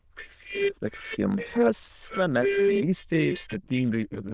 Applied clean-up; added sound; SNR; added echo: neural diffusion model UNIVERSE++.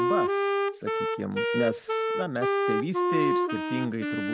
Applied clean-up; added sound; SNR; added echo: none; Wind instrument, woodwind instrument; -5 dB; none.